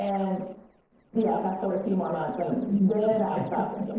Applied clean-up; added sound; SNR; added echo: neural separator model SepFormer DNS4.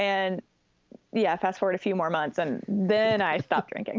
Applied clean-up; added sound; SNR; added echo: none; none; none; none.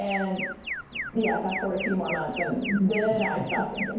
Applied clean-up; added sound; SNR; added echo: none; Alarm; 7 dB; reverberation time 1.0 s.